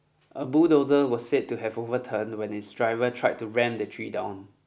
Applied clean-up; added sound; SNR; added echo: none; none; none; none.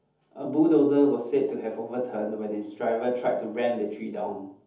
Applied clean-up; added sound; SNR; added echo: none; none; none; reverberation time 0.6 s.